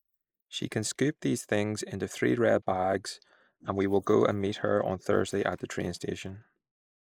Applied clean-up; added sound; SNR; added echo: neural mask model Resemble Enhance denoiser.